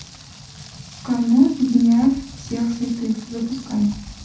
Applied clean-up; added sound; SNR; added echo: none; Rain; 18 dB; reverberation time 0.7 s.